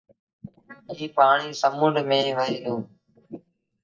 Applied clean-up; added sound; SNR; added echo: neural mask model DeepFilterNet 3.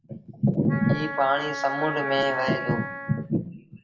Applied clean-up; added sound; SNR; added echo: none; Wind instrument, woodwind instrument; 7 dB; reverberation time 0.5 s.